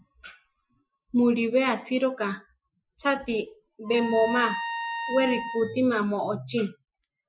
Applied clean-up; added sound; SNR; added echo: classical method Wiener filter.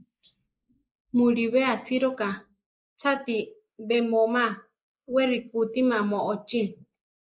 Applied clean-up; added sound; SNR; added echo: neural mask model Resemble Enhance denoiser.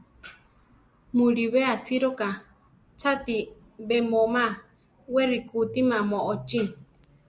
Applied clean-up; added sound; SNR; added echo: none; none; none; none.